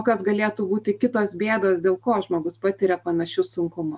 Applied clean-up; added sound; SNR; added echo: none; none; none; none.